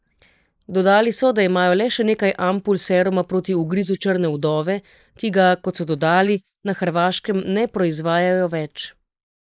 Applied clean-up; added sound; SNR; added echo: neural mask model Resemble Enhance denoiser.